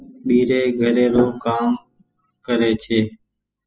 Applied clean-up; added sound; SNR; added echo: classical method spectral subtraction.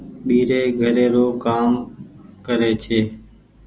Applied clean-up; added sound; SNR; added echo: none; none; none; none.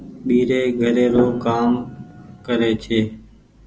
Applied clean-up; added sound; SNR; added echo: none; Piano; 12 dB; none.